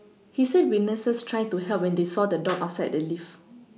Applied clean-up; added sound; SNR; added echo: none; none; none; none.